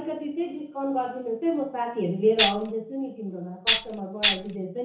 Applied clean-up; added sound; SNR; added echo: none; Tambourine; -4 dB; reverberation time 0.7 s.